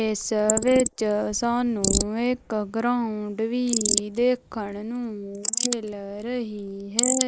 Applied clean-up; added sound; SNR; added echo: neural mask model Resemble Enhance denoiser.